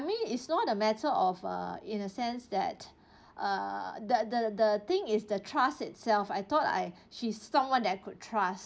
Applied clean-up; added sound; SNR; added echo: none; none; none; none.